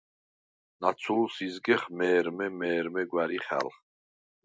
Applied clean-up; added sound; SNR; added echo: none; none; none; none.